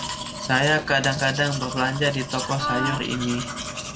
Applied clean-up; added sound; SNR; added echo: none; Domestic sounds, home sounds + Wind instrument, woodwind instrument; 6 dB; none.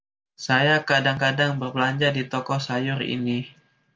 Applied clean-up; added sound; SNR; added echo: none; none; none; none.